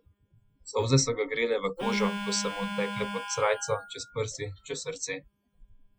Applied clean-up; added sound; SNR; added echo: classical method Wiener filter.